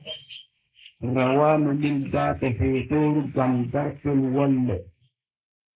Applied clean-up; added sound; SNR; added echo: neural mask model Resemble Enhance denoiser.